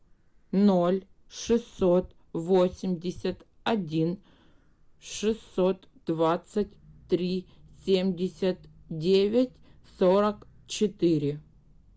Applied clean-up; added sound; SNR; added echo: none; none; none; none.